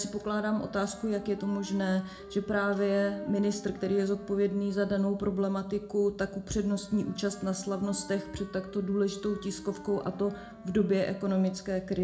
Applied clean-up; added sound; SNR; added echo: none; Wind instrument, woodwind instrument; 18 dB; reverberation time 0.3 s.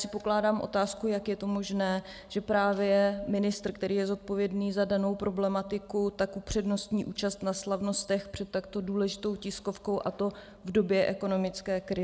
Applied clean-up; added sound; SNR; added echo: none; none; none; none.